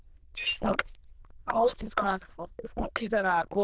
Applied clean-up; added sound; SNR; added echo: neural diffusion model UNIVERSE++.